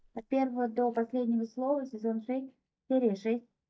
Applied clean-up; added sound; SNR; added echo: neural mask model DeepFilterNet 3.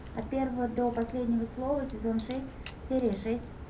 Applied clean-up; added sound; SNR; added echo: none; Crack; 11 dB; reverberation time 0.3 s.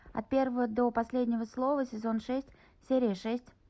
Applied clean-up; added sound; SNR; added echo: none; none; none; none.